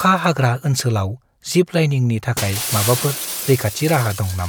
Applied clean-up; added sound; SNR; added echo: none; Shatter; 11 dB; none.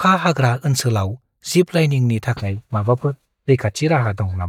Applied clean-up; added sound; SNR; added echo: neural mask model DeepFilterNet 3.